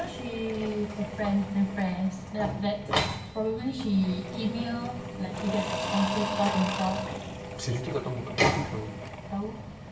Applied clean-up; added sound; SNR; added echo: none; Engine / Drill / Mechanisms; 8 dB; reverberation time 0.7 s.